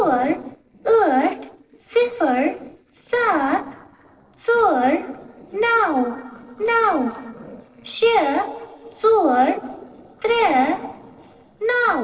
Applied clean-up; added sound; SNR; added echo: neural separator model SepFormer DNS4.